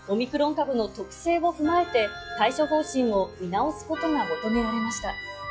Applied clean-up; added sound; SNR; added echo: classical method log-MMSE.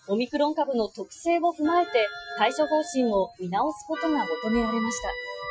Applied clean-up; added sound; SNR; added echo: classical method Wiener filter.